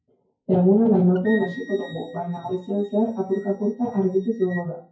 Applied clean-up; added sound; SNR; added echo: classical method WPE with log-MMSE.